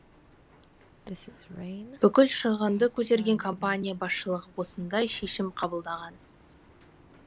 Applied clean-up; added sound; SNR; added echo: none; Rain; 18 dB; none.